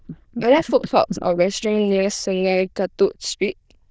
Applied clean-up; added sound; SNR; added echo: neural diffusion model UNIVERSE++.